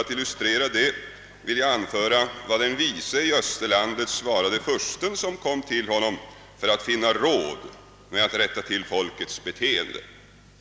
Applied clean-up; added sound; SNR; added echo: none; none; none; none.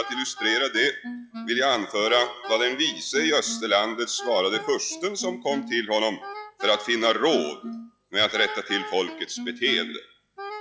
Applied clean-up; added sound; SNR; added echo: classical method log-MMSE.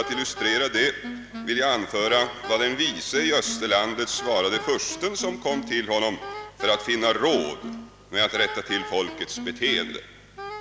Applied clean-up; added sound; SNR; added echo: none; Wind instrument, woodwind instrument; 12 dB; none.